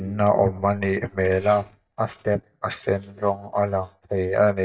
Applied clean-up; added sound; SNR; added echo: neural mask model DeepFilterNet 3.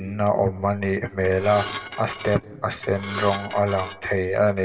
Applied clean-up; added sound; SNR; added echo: none; Dishes, pots, and pans / Glass; 12 dB; reverberation time 1.6 s.